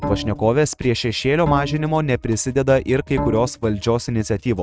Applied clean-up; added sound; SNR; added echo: neural mask model RNNoise.